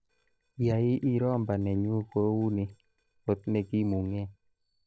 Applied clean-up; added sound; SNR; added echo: neural separator model SepFormer DNS4.